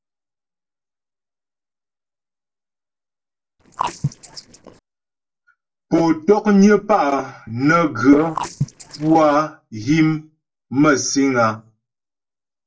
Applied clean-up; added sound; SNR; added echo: neural separator model SepFormer DNS4.